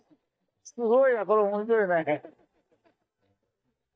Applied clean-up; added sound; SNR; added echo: neural mask model DeepFilterNet 3.